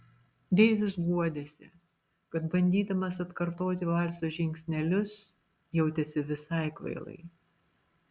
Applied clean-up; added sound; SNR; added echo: none; none; none; none.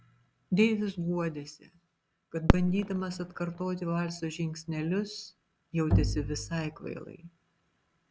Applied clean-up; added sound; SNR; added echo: none; Fireworks + Bowed string instrument; -1 dB; none.